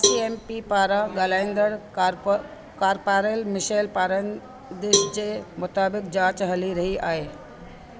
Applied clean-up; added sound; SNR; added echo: none; Cowbell; 5 dB; none.